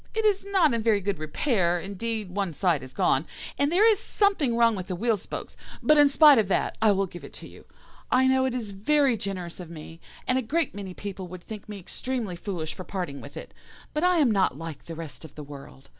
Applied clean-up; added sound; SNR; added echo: none; none; none; none.